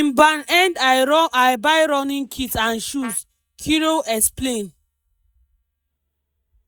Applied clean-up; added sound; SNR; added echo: neural mask model DeepFilterNet 3.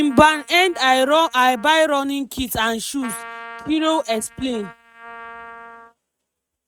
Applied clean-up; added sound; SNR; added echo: neural mask model RNNoise.